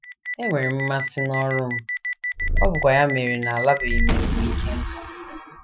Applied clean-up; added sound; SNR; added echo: classical method Wiener filter.